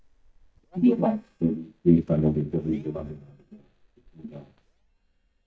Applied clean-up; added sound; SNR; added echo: neural mask model DeepFilterNet 3.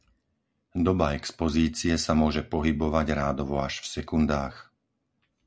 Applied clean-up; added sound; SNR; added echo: none; none; none; none.